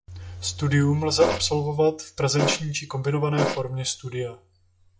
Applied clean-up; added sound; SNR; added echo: classical method log-MMSE.